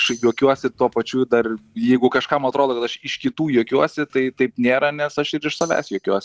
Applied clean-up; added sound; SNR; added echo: none; Tambourine; 20 dB; none.